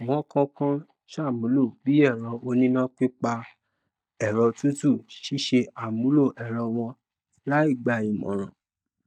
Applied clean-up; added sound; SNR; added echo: neural mask model DeepFilterNet 3.